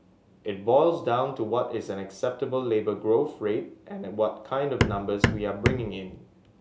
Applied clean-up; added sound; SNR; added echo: none; Hammer; -1 dB; none.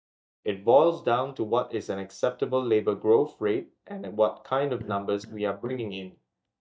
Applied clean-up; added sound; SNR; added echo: neural mask model DeepFilterNet 3.